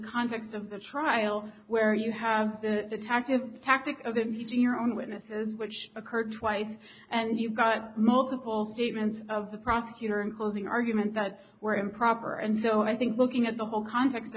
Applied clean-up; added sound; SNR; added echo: none; none; none; none.